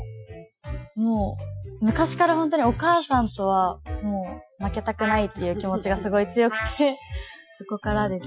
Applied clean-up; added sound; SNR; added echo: classical method Wiener filter.